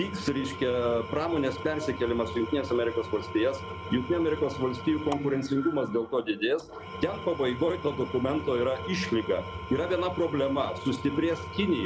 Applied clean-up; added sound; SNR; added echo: none; Engine / Tools; 10 dB; none.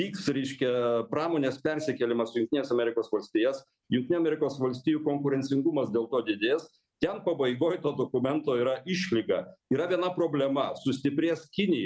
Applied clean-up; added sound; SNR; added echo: none; none; none; none.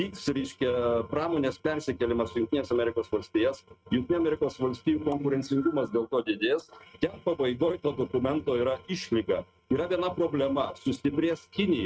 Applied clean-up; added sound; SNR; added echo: neural mask model RNNoise.